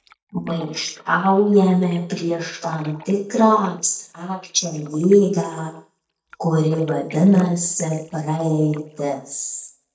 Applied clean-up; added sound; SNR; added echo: neural mask model DeepFilterNet 3.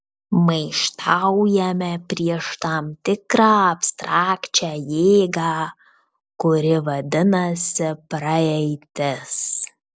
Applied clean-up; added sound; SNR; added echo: none; none; none; none.